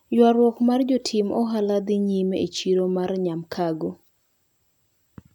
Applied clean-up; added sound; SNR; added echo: none; none; none; none.